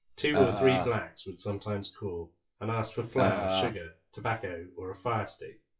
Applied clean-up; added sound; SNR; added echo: classical method WPE with log-MMSE.